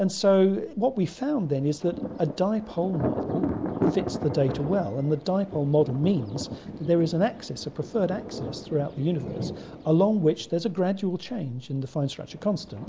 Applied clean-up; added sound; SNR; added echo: none; Thunder; 9 dB; none.